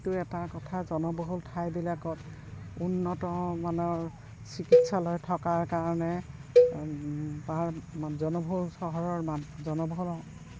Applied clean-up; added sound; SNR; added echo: none; Cowbell; -4 dB; none.